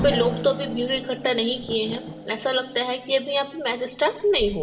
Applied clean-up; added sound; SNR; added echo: none; Race car, auto racing / Accelerating, revving, vroom; 10 dB; reverberation time 2.5 s.